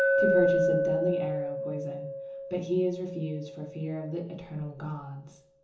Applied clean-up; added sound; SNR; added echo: none; Glass; -3 dB; reverberation time 0.7 s.